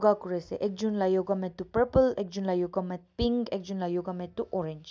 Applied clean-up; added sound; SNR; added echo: none; none; none; none.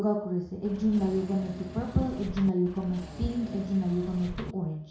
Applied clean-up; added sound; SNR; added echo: none; Engine / Mechanisms; 13 dB; reverberation time 0.6 s.